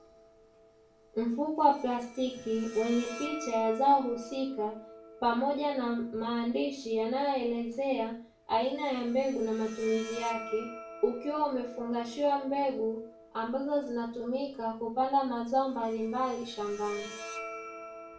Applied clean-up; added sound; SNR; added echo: none; Bowed string instrument; 16 dB; reverberation time 0.4 s.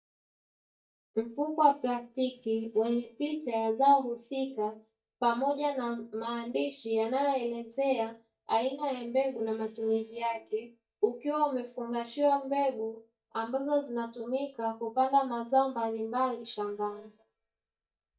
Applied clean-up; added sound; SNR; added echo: neural mask model DeepFilterNet 3.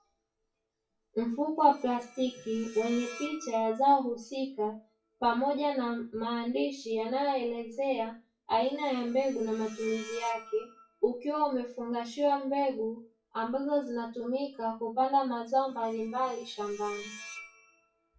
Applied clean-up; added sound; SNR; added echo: classical method WPE with log-MMSE.